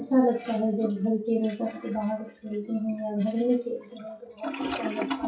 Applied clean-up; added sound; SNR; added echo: classical method WPE with log-MMSE.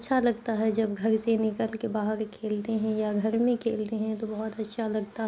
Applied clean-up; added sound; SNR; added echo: none; none; none; none.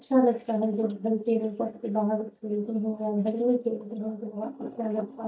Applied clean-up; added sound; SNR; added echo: neural mask model DeepFilterNet 3.